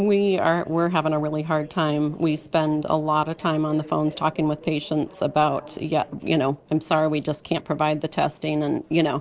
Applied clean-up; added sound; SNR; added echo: neural separator model SepFormer DNS4.